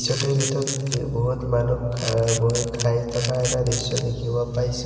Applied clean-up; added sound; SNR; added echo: none; Camera; 8 dB; reverberation time 2.8 s.